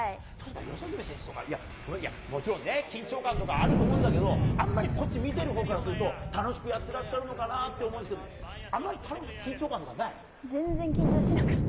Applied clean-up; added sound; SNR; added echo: none; Wind; -2 dB; none.